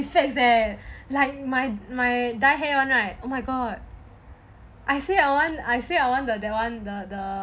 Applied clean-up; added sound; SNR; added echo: none; Rattle (instrument); 20 dB; none.